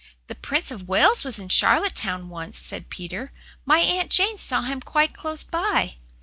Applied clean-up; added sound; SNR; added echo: none; none; none; none.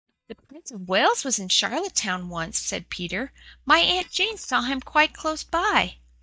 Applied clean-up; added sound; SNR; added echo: neural mask model DeepFilterNet 3.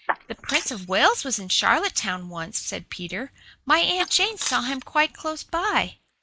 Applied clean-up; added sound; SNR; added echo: neural mask model Resemble Enhance denoiser.